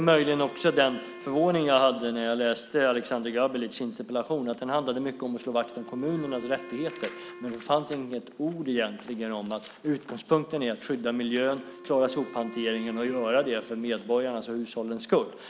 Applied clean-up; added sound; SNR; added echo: none; Wind instrument, woodwind instrument; 19 dB; none.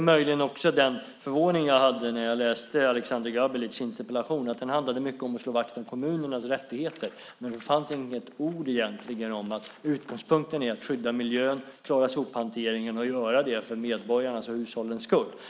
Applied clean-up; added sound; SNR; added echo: neural mask model Resemble Enhance denoiser.